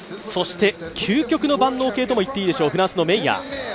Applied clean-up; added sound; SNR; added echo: none; none; none; none.